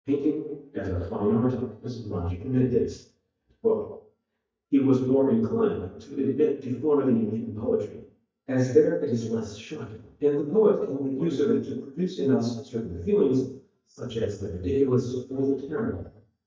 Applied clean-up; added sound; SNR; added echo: neural mask model DeepFilterNet 3.